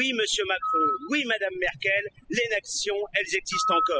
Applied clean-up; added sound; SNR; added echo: classical method spectral subtraction.